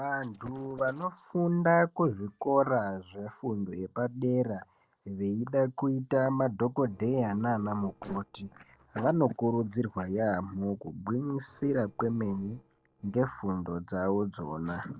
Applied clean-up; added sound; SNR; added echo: neural separator model SepFormer DNS4.